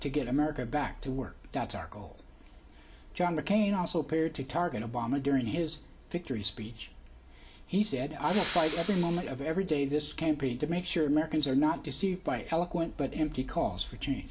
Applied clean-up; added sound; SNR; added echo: none; Respiratory sounds; 4 dB; reverberation time 0.5 s.